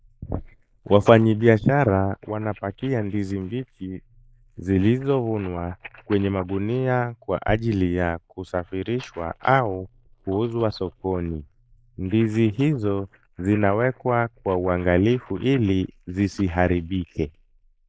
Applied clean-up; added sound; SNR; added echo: neural mask model Resemble Enhance denoiser.